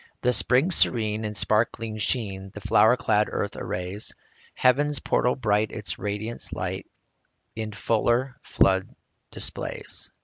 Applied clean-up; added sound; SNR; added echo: none; none; none; none.